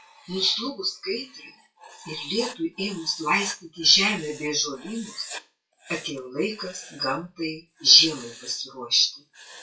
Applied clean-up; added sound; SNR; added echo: classical method WPE with log-MMSE.